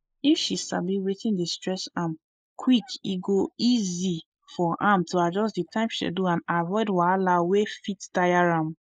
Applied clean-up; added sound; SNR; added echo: neural mask model Resemble Enhance denoiser.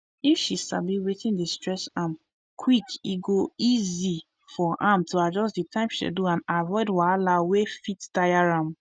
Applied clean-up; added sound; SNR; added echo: none; none; none; none.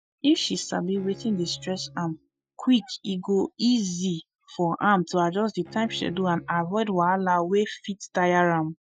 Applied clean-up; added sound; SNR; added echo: classical method Wiener filter.